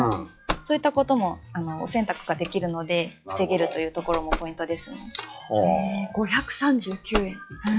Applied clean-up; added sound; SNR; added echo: classical method log-MMSE.